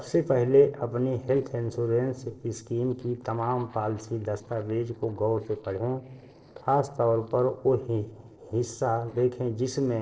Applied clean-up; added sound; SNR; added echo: neural separator model SepFormer DNS4.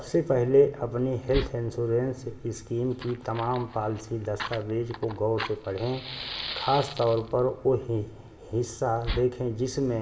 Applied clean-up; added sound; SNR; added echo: none; Fire; 12 dB; reverberation time 1.0 s.